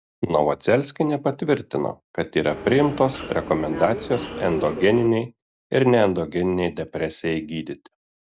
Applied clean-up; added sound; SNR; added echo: none; Subway, metro, underground; 10 dB; none.